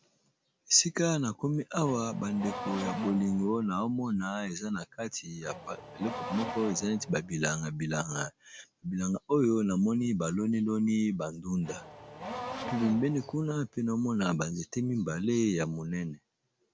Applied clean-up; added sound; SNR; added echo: none; Race car, auto racing / Accelerating, revving, vroom; 11 dB; none.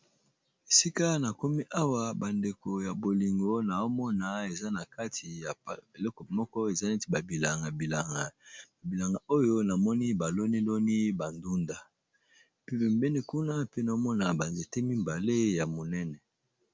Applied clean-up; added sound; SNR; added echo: none; none; none; none.